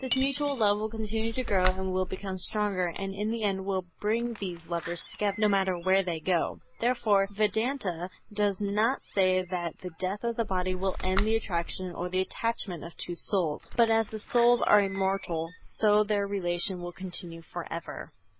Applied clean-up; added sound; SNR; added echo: none; Cutlery, silverware / Dishes, pots, and pans + Slam; 8 dB; none.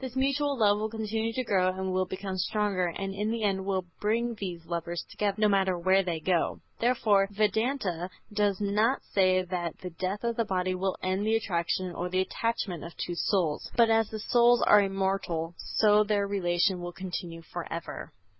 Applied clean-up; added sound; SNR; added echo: none; none; none; none.